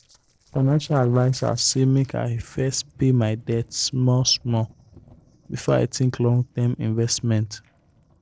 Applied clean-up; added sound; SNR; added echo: neural separator model SepFormer DNS4.